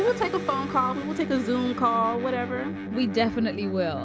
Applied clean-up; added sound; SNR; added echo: none; Electric guitar; 8 dB; none.